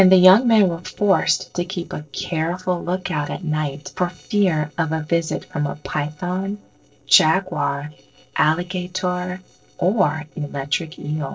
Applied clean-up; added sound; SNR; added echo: neural separator model SepFormer DNS4.